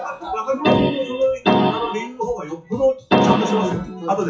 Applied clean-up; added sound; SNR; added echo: classical method WPE with log-MMSE.